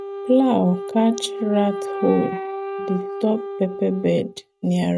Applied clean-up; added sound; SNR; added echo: neural mask model RNNoise.